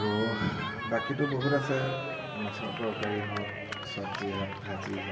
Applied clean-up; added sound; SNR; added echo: none; Cheering; 5 dB; reverberation time 1.9 s.